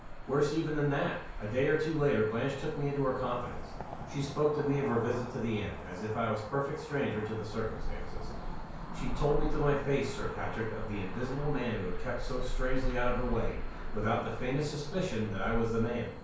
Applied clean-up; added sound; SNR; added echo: none; Cricket / Motor vehicle (road); 4 dB; reverberation time 0.5 s.